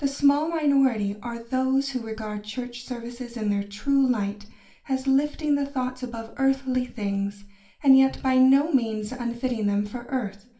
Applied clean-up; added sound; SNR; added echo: none; none; none; reverberation time 0.3 s.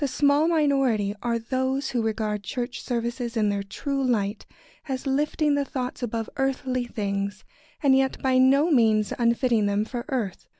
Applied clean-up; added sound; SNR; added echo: none; none; none; none.